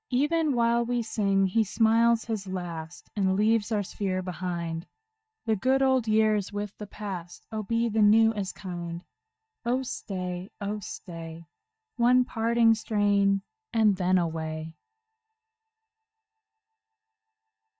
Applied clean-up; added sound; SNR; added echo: neural mask model DeepFilterNet 3.